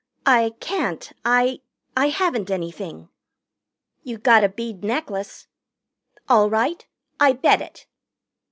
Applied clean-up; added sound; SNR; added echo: none; none; none; none.